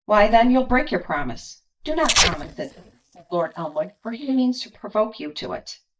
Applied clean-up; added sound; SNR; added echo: neural mask model DeepFilterNet 3.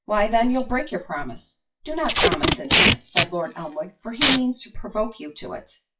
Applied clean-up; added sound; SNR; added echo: classical method WPE with log-MMSE.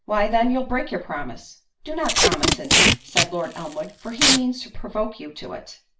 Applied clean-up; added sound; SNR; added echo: none; Packing tape, duct tape; -5 dB; reverberation time 0.3 s.